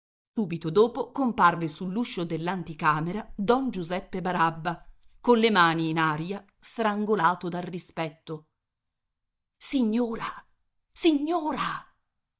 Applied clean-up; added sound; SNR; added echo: neural mask model DeepFilterNet 3.